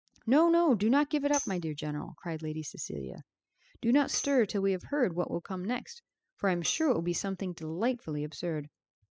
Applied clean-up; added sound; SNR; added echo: classical method spectral subtraction.